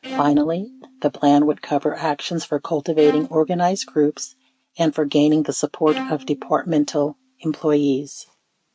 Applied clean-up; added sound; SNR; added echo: neural mask model RNNoise.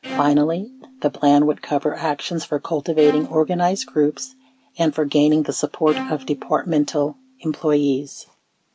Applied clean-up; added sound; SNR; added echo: none; Bowed string instrument; 17 dB; none.